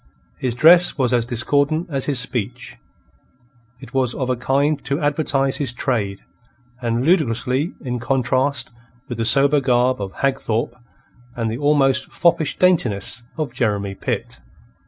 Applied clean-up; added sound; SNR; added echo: none; none; none; none.